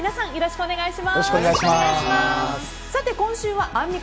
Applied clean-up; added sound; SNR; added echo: none; none; none; none.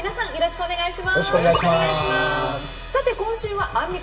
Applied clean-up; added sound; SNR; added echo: none; none; none; reverberation time 0.7 s.